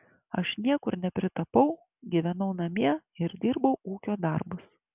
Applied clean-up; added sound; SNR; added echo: none; none; none; none.